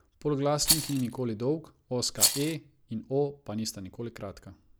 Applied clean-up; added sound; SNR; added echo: none; Rattle; -1 dB; none.